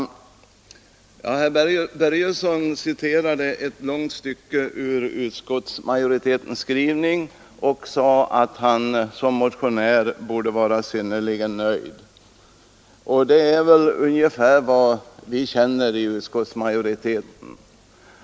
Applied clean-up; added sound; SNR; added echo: none; none; none; none.